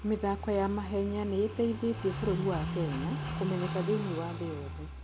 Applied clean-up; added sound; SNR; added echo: none; Car passing by / Idling; 5 dB; none.